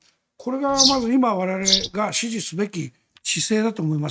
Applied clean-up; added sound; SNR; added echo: neural mask model RNNoise.